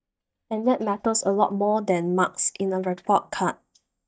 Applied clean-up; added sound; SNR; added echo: neural mask model DeepFilterNet 3.